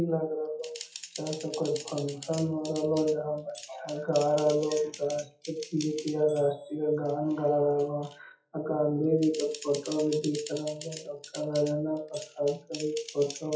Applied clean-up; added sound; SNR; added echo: classical method WPE with log-MMSE.